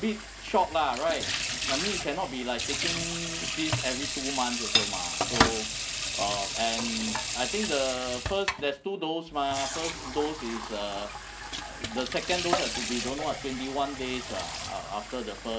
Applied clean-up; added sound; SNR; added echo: none; Sink (filling or washing) / Water tap, faucet; 1 dB; none.